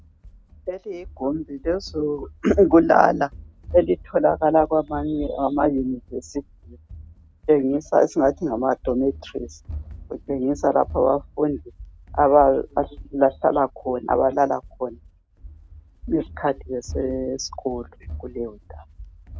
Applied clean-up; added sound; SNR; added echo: none; Run; 17 dB; none.